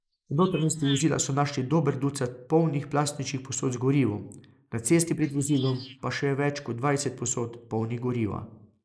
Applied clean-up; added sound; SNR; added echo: neural mask model Resemble Enhance denoiser.